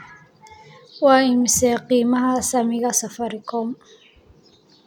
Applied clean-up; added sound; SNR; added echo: none; none; none; none.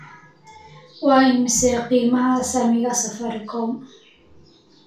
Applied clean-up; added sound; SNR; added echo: none; none; none; reverberation time 0.3 s.